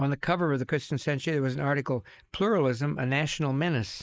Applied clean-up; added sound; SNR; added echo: neural mask model Resemble Enhance denoiser.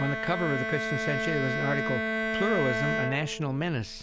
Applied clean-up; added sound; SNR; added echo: none; Bowed string instrument; 1 dB; none.